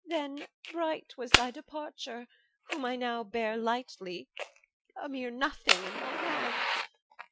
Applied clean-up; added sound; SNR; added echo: classical method Wiener filter.